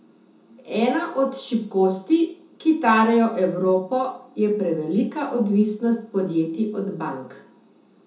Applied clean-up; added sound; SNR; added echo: none; none; none; reverberation time 0.5 s.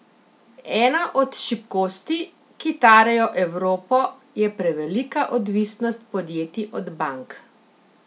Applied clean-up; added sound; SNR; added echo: none; none; none; none.